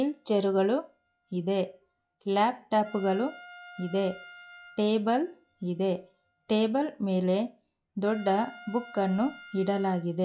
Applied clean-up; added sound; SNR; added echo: classical method log-MMSE.